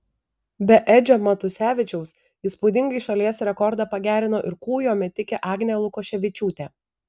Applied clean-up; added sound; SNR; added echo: none; none; none; none.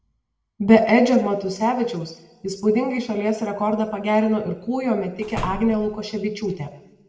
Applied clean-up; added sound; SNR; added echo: none; Slam; 12 dB; reverberation time 0.8 s.